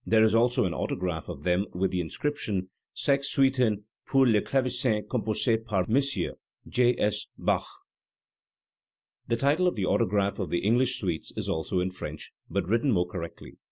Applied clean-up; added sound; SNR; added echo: none; none; none; none.